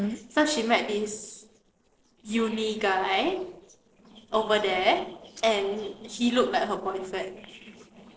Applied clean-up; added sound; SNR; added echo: neural separator model SepFormer DNS4.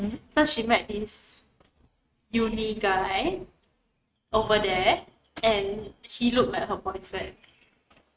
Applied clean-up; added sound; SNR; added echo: neural mask model RNNoise.